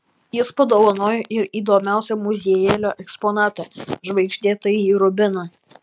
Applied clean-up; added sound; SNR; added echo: none; none; none; none.